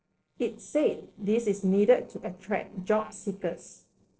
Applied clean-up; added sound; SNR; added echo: neural separator model SepFormer DNS4.